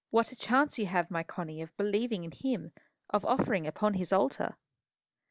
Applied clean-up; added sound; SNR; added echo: none; none; none; none.